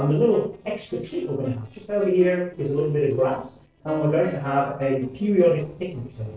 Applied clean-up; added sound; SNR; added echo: neural separator model SepFormer DNS4.